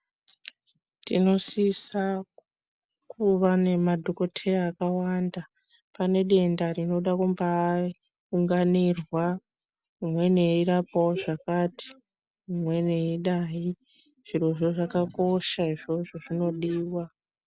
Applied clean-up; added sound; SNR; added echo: none; none; none; none.